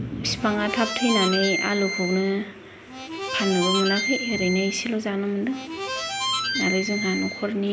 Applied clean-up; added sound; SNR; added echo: none; Harmonica; 4 dB; none.